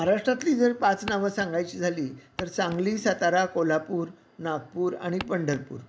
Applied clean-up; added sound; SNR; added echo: none; Walk, footsteps; 13 dB; none.